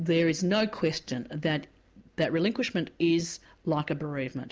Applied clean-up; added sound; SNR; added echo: none; none; none; none.